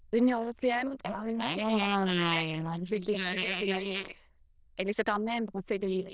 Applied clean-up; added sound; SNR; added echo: neural diffusion model UNIVERSE++.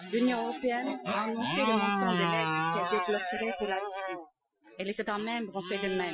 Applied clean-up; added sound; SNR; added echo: classical method Wiener filter.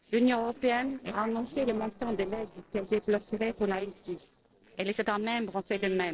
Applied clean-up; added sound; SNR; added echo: neural separator model SepFormer DNS4.